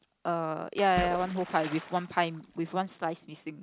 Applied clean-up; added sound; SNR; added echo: none; Splash, splatter; 11 dB; none.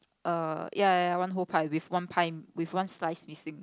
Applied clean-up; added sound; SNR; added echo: none; none; none; none.